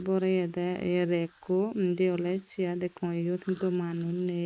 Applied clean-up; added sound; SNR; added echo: neural mask model Resemble Enhance denoiser.